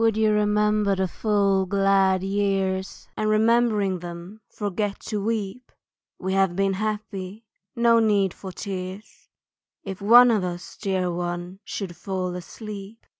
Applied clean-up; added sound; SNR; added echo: none; none; none; none.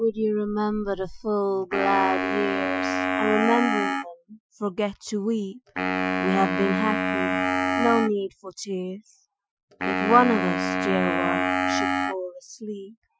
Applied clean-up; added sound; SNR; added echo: classical method Wiener filter.